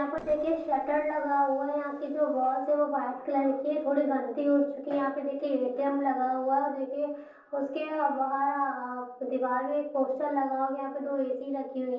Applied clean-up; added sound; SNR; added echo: neural separator model SepFormer DNS4.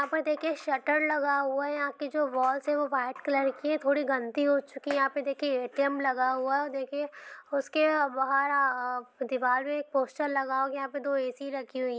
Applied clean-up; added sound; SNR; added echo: none; none; none; none.